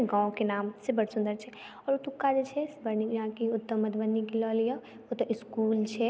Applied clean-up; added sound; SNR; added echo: none; none; none; none.